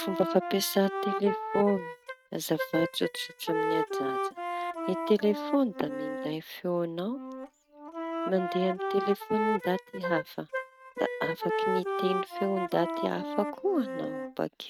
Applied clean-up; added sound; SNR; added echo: neural mask model RNNoise.